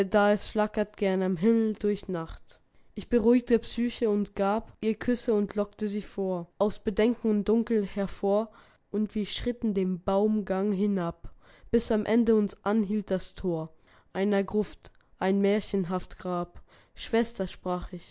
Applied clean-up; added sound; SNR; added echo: none; none; none; none.